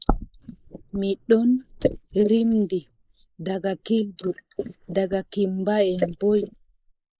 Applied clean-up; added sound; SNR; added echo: neural mask model Resemble Enhance denoiser.